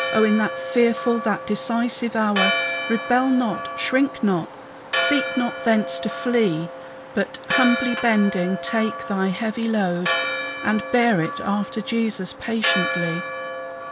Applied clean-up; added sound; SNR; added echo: none; Church bell; 5 dB; none.